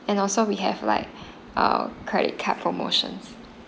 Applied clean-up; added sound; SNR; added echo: none; none; none; none.